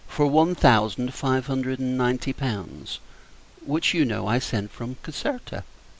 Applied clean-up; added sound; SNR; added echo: none; none; none; none.